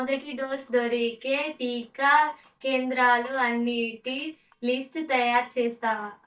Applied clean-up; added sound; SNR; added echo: neural mask model DeepFilterNet 3.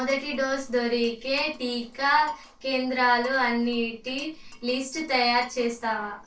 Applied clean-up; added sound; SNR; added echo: neural separator model SepFormer DNS4.